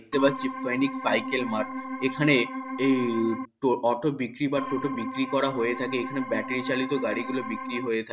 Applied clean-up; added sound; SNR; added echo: none; Organ; 7 dB; none.